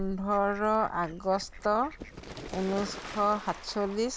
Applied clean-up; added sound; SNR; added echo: none; Fowl; 13 dB; none.